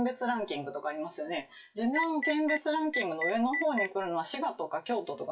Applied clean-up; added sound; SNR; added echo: classical method WPE with log-MMSE.